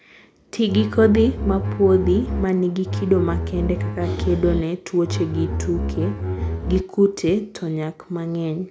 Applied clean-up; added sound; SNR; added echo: none; Bowed string instrument; 3 dB; none.